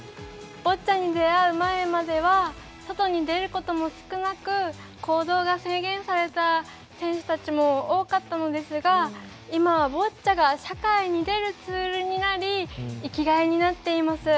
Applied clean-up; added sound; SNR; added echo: none; none; none; none.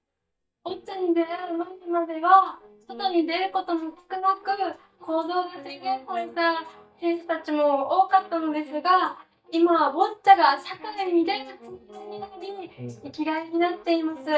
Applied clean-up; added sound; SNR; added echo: neural mask model DeepFilterNet 3.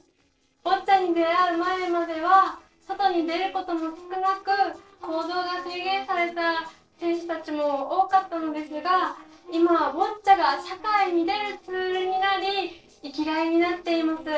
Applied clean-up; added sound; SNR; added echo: neural separator model SepFormer DNS4.